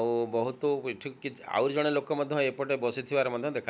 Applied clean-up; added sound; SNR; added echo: none; none; none; none.